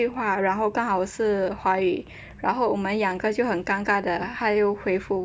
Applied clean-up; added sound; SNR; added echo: none; none; none; none.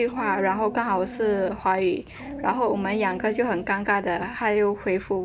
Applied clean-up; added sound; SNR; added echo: none; Dog; 13 dB; none.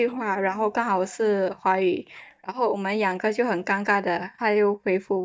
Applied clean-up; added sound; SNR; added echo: neural mask model DeepFilterNet 3.